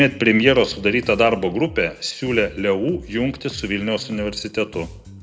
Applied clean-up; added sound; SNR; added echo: none; Bass guitar; 18 dB; reverberation time 0.6 s.